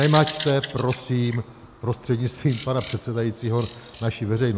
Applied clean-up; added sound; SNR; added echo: none; Bird vocalization, bird call, bird song; 13 dB; none.